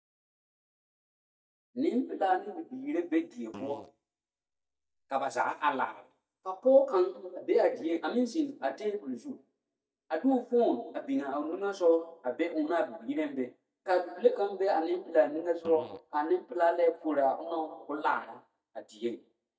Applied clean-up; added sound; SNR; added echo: neural mask model DeepFilterNet 3.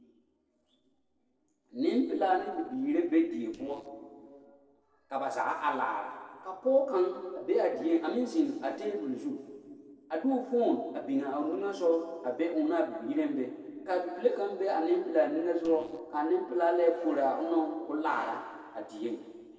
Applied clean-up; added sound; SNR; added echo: neural separator model SepFormer DNS4.